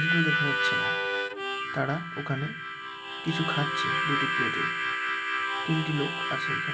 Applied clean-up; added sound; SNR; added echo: none; Harmonica; -4 dB; none.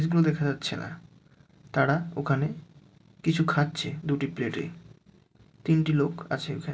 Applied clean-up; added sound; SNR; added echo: none; none; none; none.